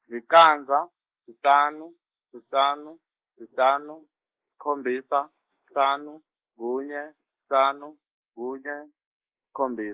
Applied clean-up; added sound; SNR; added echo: neural mask model Resemble Enhance denoiser.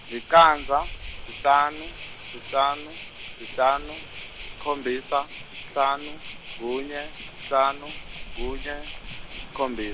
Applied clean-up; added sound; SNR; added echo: none; Waves, surf; 11 dB; none.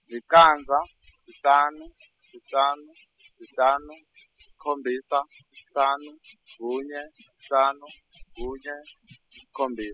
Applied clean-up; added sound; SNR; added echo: classical method spectral subtraction.